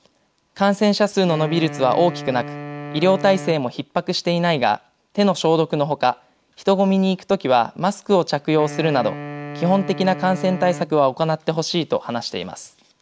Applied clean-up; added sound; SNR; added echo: none; Wind instrument, woodwind instrument; 13 dB; none.